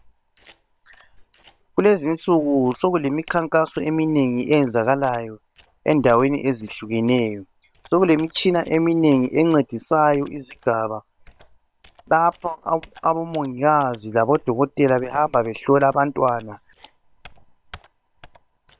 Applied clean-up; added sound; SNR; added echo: neural separator model SepFormer WHAM!.